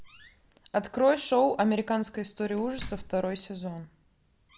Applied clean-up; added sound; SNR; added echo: none; Slam; 20 dB; none.